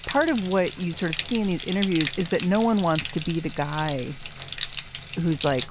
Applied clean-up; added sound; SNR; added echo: none; Bathtub (filling or washing); 6 dB; none.